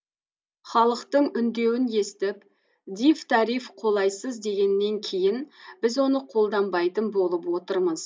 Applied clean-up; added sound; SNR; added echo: none; none; none; none.